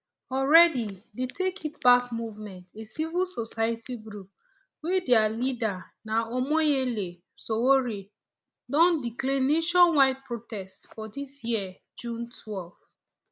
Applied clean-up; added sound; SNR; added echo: none; none; none; none.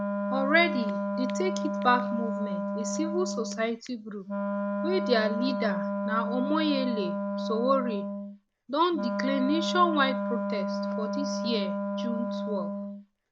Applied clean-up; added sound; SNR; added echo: none; Wind instrument, woodwind instrument; 1 dB; none.